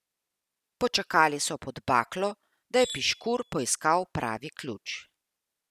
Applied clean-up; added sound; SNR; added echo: none; Tools; 13 dB; none.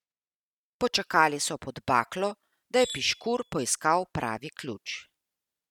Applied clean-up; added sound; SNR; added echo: neural mask model RNNoise.